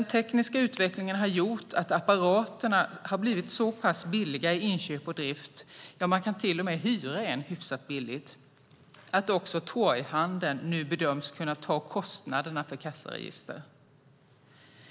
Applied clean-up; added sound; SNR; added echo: none; none; none; none.